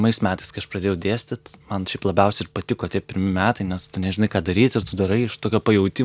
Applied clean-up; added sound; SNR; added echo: none; none; none; none.